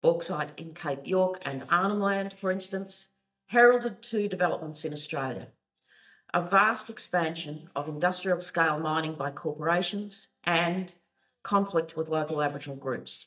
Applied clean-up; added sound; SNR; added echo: neural mask model DeepFilterNet 3.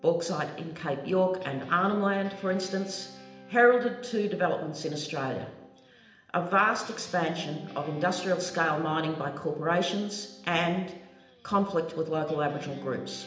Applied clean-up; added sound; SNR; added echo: none; Guitar; 20 dB; reverberation time 0.8 s.